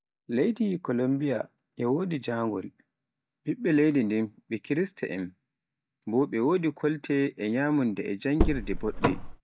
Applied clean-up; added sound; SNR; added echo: none; Car; -2 dB; none.